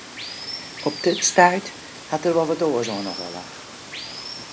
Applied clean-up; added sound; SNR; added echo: none; Water; 11 dB; none.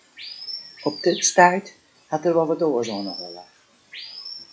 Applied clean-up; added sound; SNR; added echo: classical method log-MMSE.